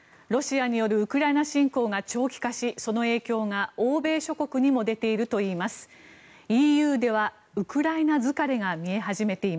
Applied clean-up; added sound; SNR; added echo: none; none; none; none.